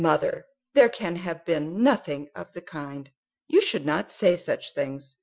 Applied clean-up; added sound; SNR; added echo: classical method Wiener filter.